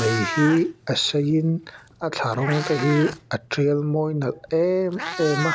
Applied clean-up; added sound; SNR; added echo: none; Meow; 10 dB; none.